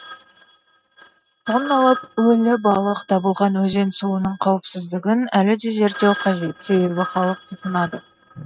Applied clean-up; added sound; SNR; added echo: neural mask model RNNoise.